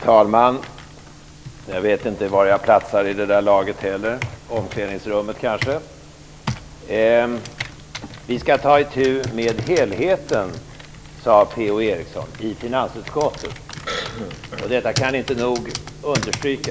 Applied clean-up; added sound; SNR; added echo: none; Computer keyboard; 14 dB; none.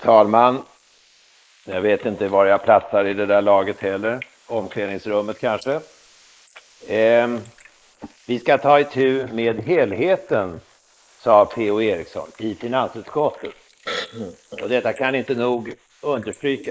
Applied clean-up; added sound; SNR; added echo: neural mask model Resemble Enhance denoiser.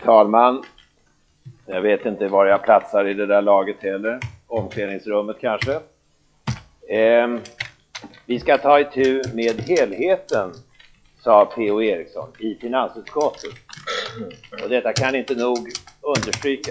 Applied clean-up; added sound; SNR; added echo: classical method log-MMSE.